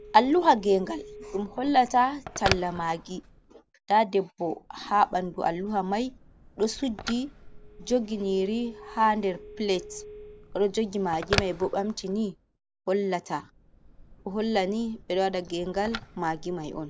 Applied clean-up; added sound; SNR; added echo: none; Telephone; 13 dB; none.